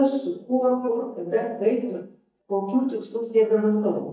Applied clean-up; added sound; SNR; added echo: neural mask model DeepFilterNet 3.